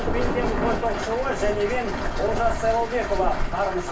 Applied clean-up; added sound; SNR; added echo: none; Thunder; 2 dB; reverberation time 0.3 s.